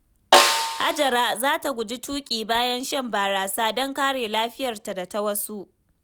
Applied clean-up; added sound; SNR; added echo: none; Snare drum; -2 dB; none.